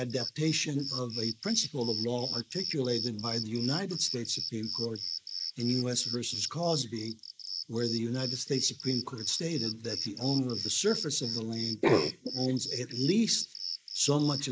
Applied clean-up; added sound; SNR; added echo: neural mask model Resemble Enhance denoiser.